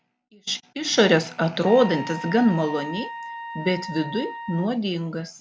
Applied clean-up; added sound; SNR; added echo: none; Trumpet; 12 dB; none.